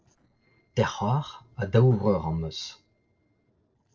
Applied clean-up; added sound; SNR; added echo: neural separator model SepFormer DNS4.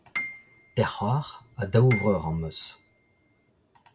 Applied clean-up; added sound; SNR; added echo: none; Piano; 11 dB; none.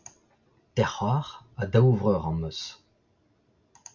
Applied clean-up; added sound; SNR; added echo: none; none; none; none.